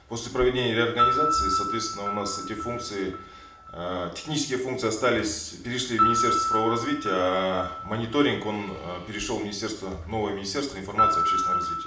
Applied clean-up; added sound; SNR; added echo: none; Piano; 1 dB; reverberation time 0.5 s.